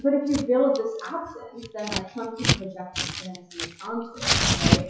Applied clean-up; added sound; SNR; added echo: classical method WPE with log-MMSE.